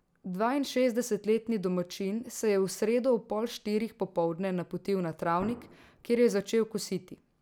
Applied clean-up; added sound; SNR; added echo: none; Explosion; 17 dB; none.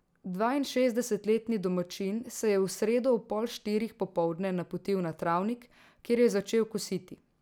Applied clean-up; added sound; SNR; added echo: none; none; none; none.